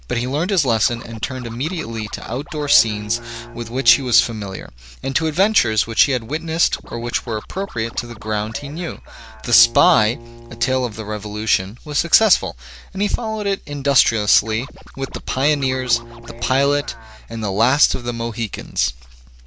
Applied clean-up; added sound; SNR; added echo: none; Bowed string instrument + Scratching (performance technique); 19 dB; none.